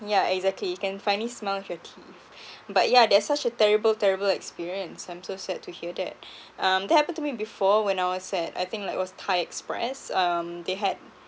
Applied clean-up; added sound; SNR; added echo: none; none; none; none.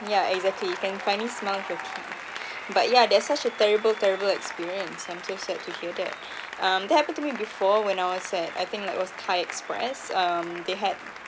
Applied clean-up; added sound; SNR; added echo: none; Applause; 11 dB; none.